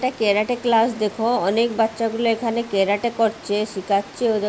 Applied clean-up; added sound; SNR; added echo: none; Water; 19 dB; none.